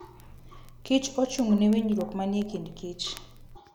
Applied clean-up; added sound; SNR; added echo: none; Crackle; 20 dB; none.